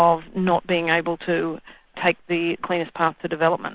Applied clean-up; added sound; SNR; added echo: none; none; none; none.